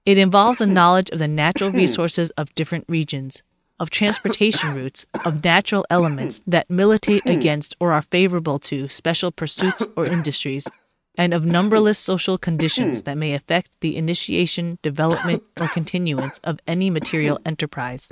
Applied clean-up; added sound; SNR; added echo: neural mask model RNNoise.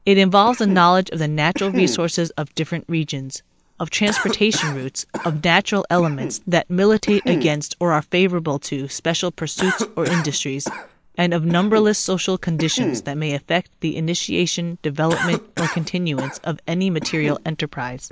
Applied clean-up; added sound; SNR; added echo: none; Cough; 10 dB; none.